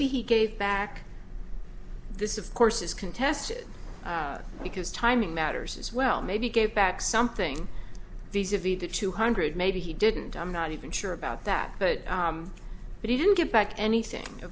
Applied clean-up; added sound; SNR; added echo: none; none; none; none.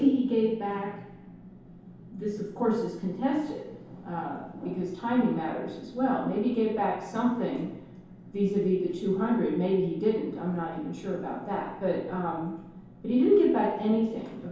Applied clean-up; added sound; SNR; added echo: none; none; none; reverberation time 0.8 s.